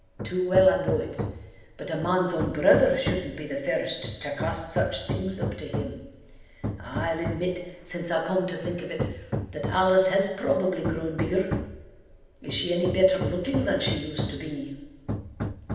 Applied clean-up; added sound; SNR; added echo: none; Hammer; 6 dB; reverberation time 0.9 s.